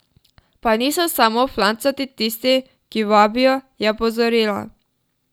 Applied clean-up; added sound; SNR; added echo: none; none; none; none.